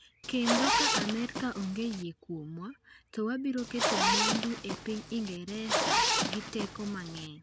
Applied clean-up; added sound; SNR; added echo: none; Zipper (clothing); -4 dB; none.